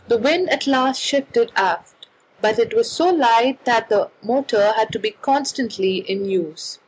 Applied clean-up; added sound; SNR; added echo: none; none; none; none.